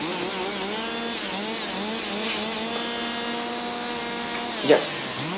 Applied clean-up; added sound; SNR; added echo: none; Engine starting / Sawing; -1 dB; none.